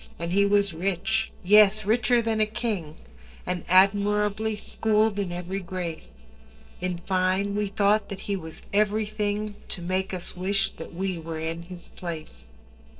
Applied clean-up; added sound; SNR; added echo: neural separator model SepFormer DNS4.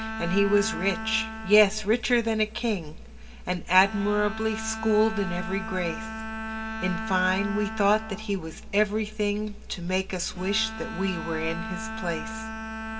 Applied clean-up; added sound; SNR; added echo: none; Bowed string instrument; 9 dB; reverberation time 1.9 s.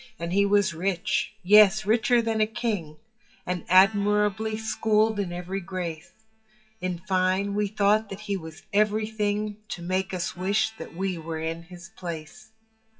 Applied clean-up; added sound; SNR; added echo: classical method WPE with log-MMSE.